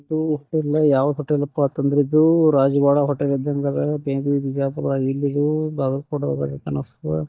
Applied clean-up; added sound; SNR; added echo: neural mask model DeepFilterNet 3.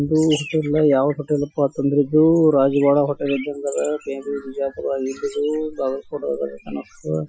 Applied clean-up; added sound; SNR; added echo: classical method Wiener filter.